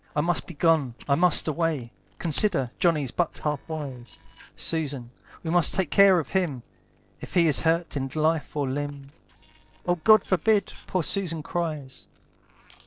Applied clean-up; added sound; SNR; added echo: neural separator model SepFormer DNS4.